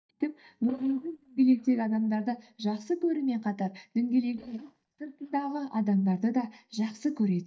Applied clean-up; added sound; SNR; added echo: neural mask model DeepFilterNet 3.